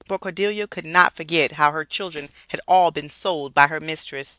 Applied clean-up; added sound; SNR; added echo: neural separator model SepFormer DNS4.